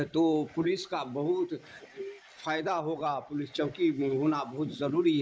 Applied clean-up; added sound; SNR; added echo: neural mask model Resemble Enhance denoiser.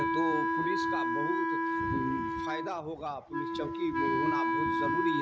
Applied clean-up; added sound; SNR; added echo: none; Wind instrument, woodwind instrument; -5 dB; none.